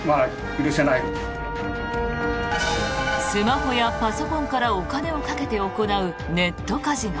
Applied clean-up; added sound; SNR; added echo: none; Wind instrument, woodwind instrument + Hi-hat; 16 dB; none.